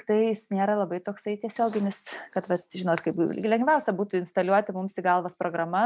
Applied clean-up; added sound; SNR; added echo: none; none; none; none.